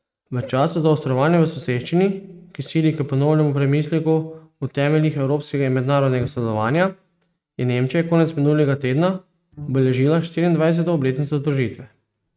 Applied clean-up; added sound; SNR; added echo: neural mask model RNNoise.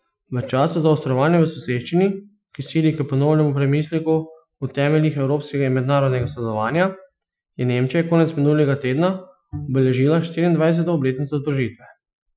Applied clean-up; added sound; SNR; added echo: classical method Wiener filter.